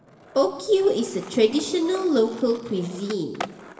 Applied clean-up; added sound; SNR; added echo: none; Skateboard; 17 dB; reverberation time 1.2 s.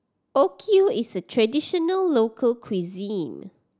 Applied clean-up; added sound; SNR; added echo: none; none; none; none.